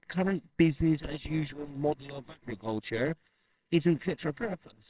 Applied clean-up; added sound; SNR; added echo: neural separator model SepFormer WHAMR!.